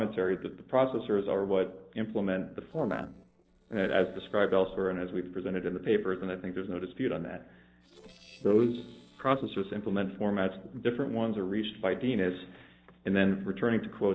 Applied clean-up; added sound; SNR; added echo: neural separator model SepFormer DNS4.